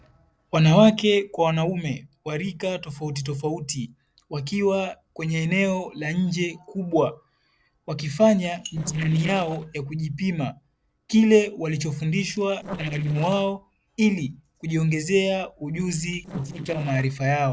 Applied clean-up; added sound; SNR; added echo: neural separator model SepFormer DNS4.